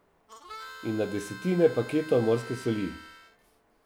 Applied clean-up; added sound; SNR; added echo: none; Harmonica; 16 dB; none.